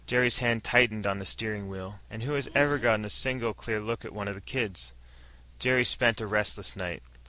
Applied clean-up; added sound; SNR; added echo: none; Zipper (clothing); 15 dB; none.